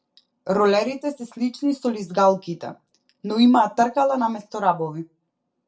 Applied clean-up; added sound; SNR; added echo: none; none; none; reverberation time 0.2 s.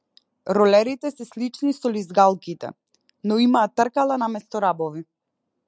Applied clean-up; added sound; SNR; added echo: none; none; none; none.